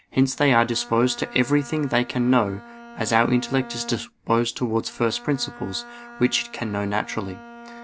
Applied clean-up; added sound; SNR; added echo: none; Bowed string instrument; 18 dB; none.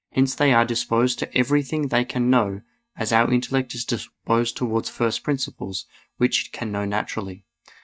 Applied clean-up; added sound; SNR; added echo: neural mask model DeepFilterNet 3.